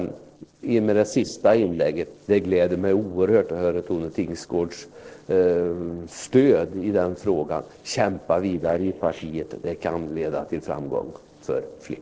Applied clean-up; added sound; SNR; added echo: neural separator model SepFormer DNS4.